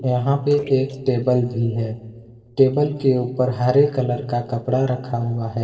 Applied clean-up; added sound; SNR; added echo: neural separator model SepFormer DNS4.